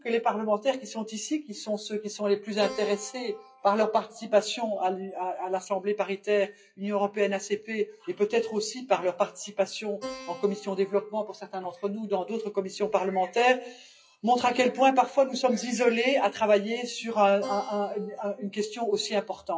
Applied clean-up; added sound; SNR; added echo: classical method WPE with log-MMSE.